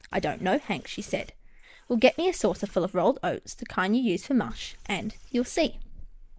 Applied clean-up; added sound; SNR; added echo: neural mask model Resemble Enhance denoiser.